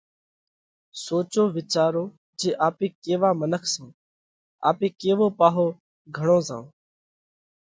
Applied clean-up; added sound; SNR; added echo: none; none; none; none.